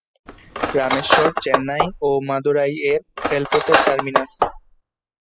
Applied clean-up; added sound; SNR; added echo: classical method spectral subtraction.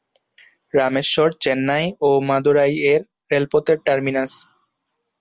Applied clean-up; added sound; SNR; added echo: none; none; none; none.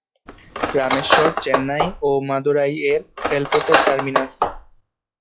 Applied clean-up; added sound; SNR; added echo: classical method log-MMSE.